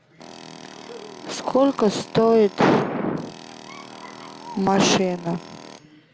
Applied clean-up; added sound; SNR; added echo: none; Tools; 19 dB; none.